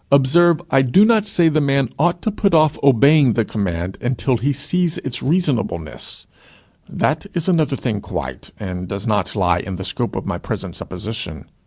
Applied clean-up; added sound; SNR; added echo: none; none; none; none.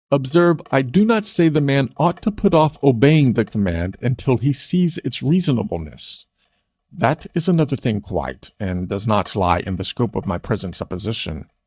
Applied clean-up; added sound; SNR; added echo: neural mask model DeepFilterNet 3.